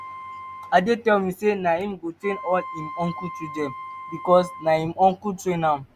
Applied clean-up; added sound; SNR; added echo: none; Wind instrument, woodwind instrument; 15 dB; none.